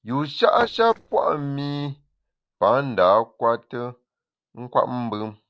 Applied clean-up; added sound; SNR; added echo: neural separator model SepFormer DNS4.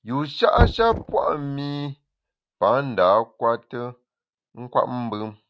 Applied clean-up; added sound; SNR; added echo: neural mask model RNNoise.